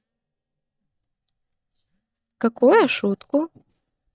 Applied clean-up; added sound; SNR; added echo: neural mask model DeepFilterNet 3.